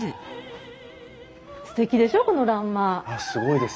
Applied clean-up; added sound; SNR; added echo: none; none; none; none.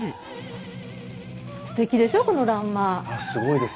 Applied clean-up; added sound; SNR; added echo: none; Strum; 13 dB; none.